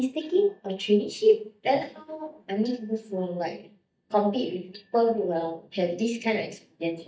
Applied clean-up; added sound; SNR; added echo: neural mask model DeepFilterNet 3.